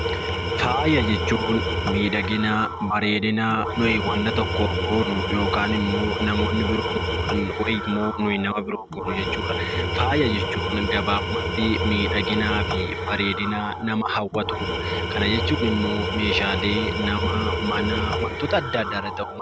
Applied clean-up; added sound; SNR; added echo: none; Tools; 1 dB; none.